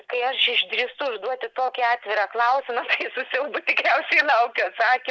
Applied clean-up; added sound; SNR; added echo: none; none; none; none.